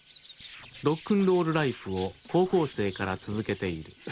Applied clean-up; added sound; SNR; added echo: none; Scratching (performance technique) + Bird; 19 dB; none.